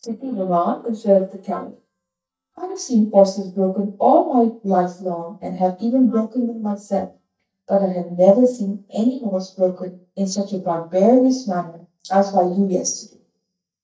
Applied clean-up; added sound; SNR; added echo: neural mask model DeepFilterNet 3.